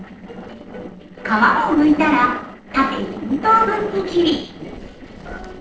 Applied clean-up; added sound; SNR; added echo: neural separator model SepFormer DNS4.